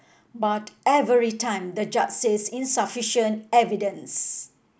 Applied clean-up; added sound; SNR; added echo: none; none; none; none.